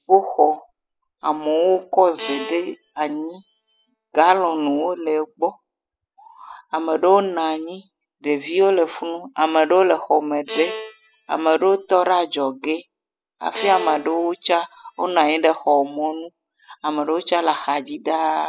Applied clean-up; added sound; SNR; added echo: classical method spectral subtraction.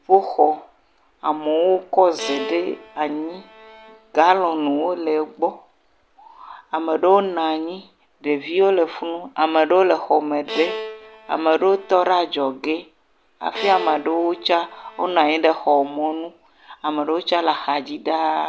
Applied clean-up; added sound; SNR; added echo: none; Bowed string instrument; 14 dB; none.